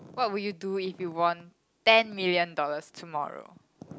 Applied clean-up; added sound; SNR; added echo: none; none; none; none.